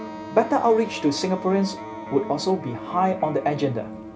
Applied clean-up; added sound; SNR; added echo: none; Electric guitar + Wind instrument, woodwind instrument; 12 dB; none.